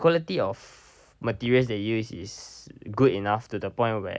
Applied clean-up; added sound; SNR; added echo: none; none; none; none.